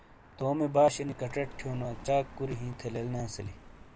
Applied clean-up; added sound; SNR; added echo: none; Car passing by; 15 dB; none.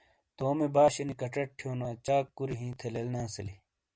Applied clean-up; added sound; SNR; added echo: none; none; none; none.